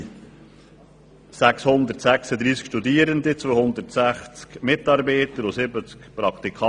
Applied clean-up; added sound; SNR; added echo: none; none; none; none.